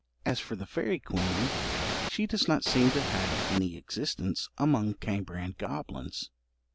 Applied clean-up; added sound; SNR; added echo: none; Ocean / Boat, Water vehicle; 1 dB; none.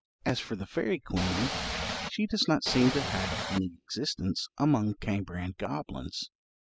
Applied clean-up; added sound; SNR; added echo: classical method spectral subtraction.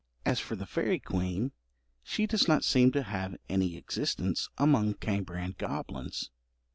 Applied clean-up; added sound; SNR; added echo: none; none; none; none.